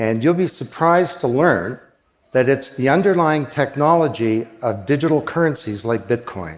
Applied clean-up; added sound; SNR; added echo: none; none; none; none.